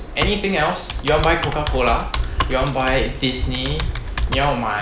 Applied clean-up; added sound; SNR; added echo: none; Computer keyboard; 5 dB; none.